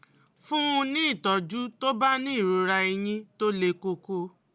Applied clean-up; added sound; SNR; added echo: none; none; none; none.